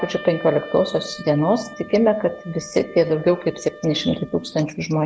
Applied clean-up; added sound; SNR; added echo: none; Wind instrument, woodwind instrument; 19 dB; none.